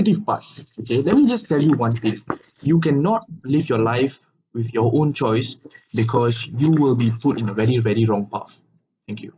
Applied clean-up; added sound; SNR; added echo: neural mask model Resemble Enhance denoiser.